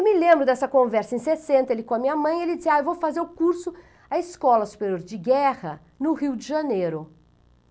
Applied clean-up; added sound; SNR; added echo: none; none; none; none.